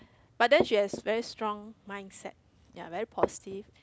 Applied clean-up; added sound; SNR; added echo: none; Walk, footsteps; 7 dB; none.